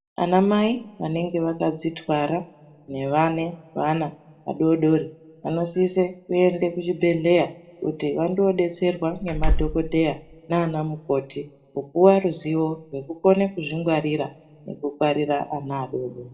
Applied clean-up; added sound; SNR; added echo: none; Slam; 0 dB; reverberation time 0.7 s.